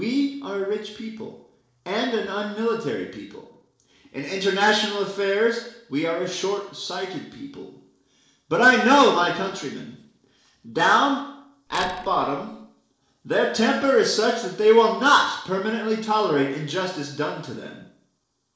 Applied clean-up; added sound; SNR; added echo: neural separator model SepFormer DNS4.